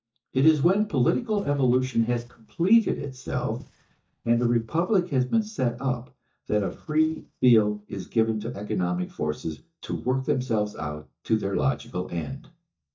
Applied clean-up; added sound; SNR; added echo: neural mask model DeepFilterNet 3.